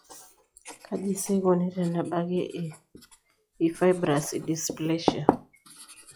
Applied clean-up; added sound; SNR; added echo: classical method log-MMSE.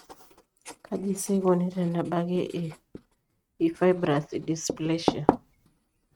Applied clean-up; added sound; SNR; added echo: neural mask model RNNoise.